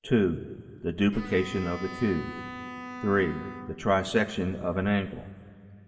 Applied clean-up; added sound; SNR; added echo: none; Bowed string instrument; 13 dB; reverberation time 1.8 s.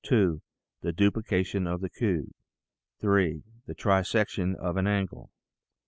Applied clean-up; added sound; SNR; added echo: none; none; none; none.